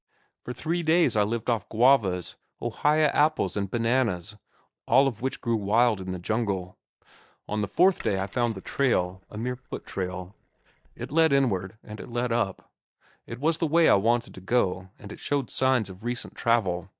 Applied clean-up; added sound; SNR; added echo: neural mask model DeepFilterNet 3.